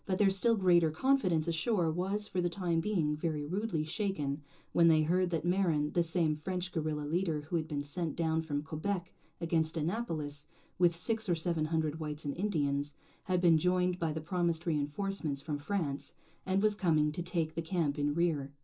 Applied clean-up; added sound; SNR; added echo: none; none; none; reverberation time 0.2 s.